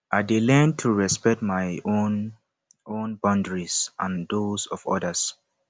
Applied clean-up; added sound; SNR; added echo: none; none; none; none.